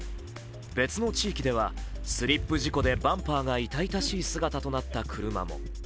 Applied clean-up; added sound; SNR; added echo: none; none; none; none.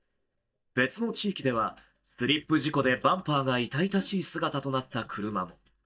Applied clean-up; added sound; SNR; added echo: neural mask model DeepFilterNet 3.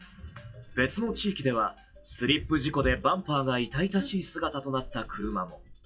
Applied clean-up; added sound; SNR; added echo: classical method WPE with log-MMSE.